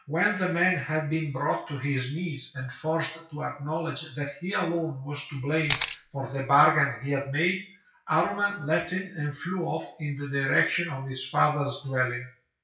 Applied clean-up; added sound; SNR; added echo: classical method WPE with log-MMSE.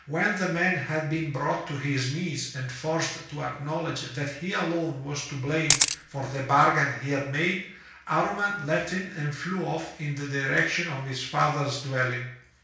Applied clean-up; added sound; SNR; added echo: none; Camera; 0 dB; reverberation time 0.6 s.